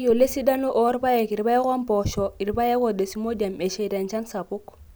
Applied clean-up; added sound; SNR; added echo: none; none; none; none.